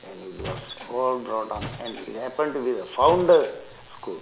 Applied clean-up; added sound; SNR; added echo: none; Squeak / Wood; 15 dB; none.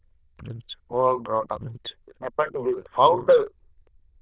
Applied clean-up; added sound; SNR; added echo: neural diffusion model UNIVERSE++.